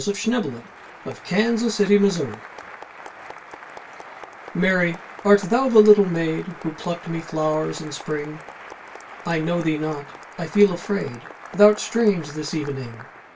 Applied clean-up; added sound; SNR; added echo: none; Applause; 17 dB; reverberation time 0.2 s.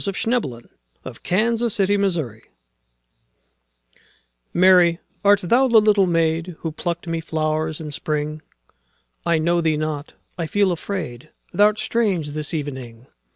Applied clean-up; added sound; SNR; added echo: none; none; none; none.